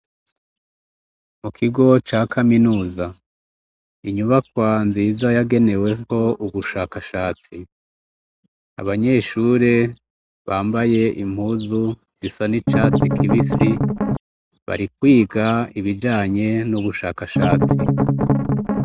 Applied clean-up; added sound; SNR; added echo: none; Strum; -3 dB; none.